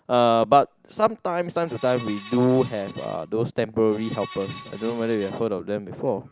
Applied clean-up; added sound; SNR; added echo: none; Screech; 19 dB; none.